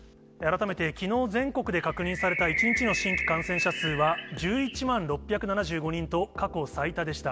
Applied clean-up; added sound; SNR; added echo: none; Bird; 3 dB; none.